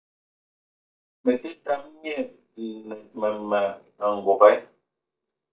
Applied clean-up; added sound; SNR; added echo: neural mask model DeepFilterNet 3.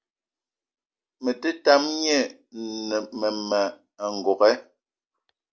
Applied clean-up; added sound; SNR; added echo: none; none; none; none.